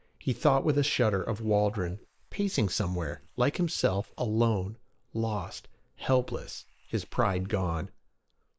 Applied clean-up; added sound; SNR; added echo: neural mask model Resemble Enhance denoiser.